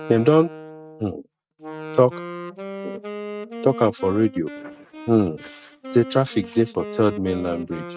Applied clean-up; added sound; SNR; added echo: neural mask model RNNoise.